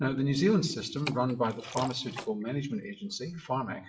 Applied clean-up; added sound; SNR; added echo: classical method WPE with log-MMSE.